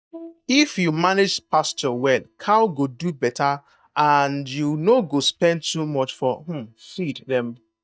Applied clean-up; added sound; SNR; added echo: neural mask model DeepFilterNet 3.